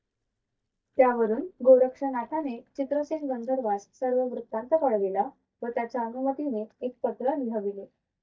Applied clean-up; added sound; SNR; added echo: neural mask model DeepFilterNet 3.